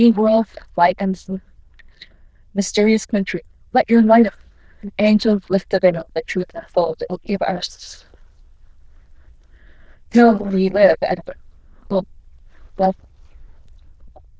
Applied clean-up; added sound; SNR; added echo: neural diffusion model UNIVERSE++.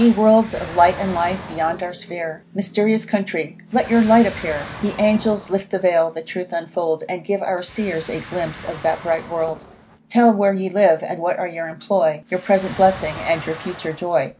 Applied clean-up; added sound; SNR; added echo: none; Explosion; 17 dB; none.